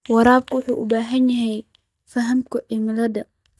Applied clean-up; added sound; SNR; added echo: neural mask model DeepFilterNet 3.